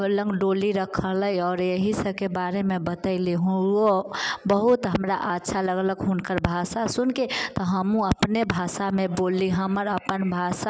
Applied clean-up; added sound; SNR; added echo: none; none; none; none.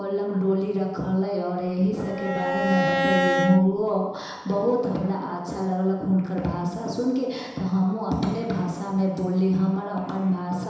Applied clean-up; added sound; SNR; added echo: none; Bowed string instrument; 1 dB; reverberation time 1.0 s.